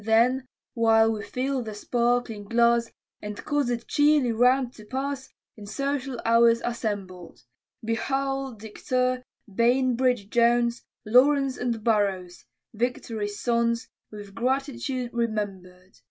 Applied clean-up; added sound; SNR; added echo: none; none; none; none.